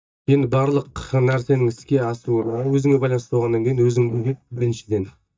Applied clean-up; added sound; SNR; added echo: neural mask model DeepFilterNet 3.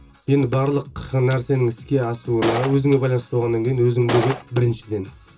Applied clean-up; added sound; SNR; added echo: none; Gunshot, gunfire; 4 dB; reverberation time 0.2 s.